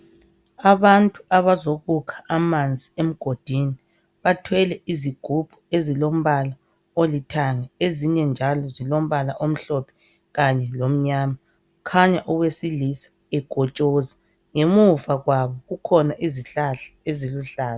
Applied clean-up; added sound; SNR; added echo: none; none; none; none.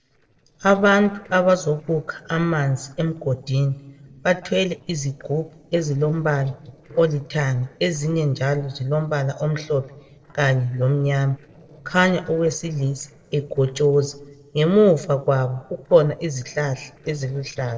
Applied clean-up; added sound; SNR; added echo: neural separator model SepFormer DNS4.